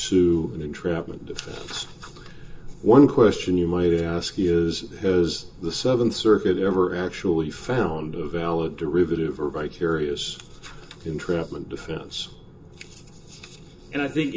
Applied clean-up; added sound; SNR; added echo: none; none; none; reverberation time 0.2 s.